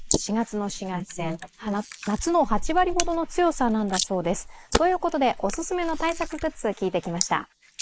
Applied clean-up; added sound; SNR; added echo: neural mask model Resemble Enhance denoiser.